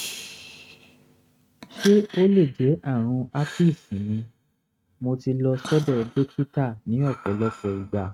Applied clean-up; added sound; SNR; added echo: neural mask model RNNoise.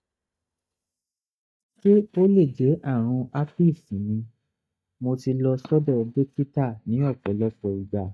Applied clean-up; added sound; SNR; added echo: neural mask model DeepFilterNet 3.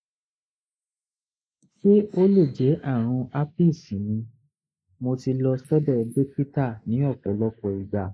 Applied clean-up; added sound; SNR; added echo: neural mask model Resemble Enhance denoiser.